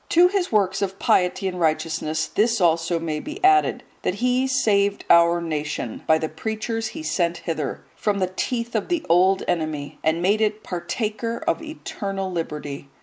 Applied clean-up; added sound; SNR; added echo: none; none; none; none.